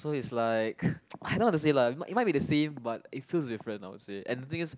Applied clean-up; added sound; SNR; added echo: none; none; none; none.